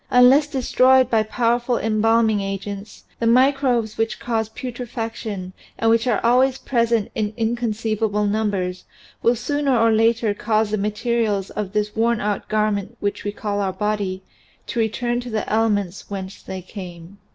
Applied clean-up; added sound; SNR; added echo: none; none; none; none.